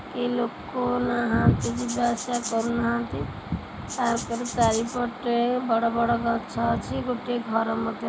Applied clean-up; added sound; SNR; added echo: none; Rattle (instrument); 12 dB; none.